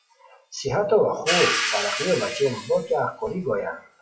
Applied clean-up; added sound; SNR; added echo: classical method WPE with log-MMSE.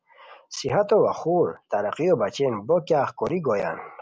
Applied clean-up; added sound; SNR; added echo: none; none; none; none.